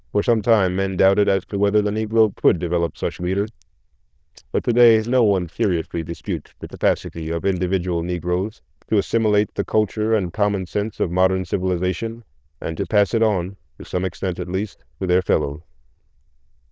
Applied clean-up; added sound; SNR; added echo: neural diffusion model UNIVERSE++.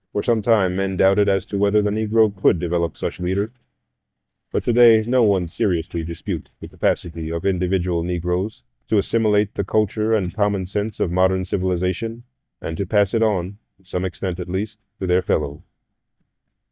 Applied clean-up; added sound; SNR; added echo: neural mask model DeepFilterNet 3.